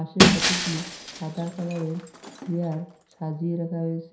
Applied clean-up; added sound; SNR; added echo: none; Shatter; -4 dB; reverberation time 0.5 s.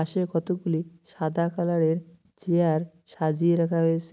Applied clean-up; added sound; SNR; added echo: none; none; none; none.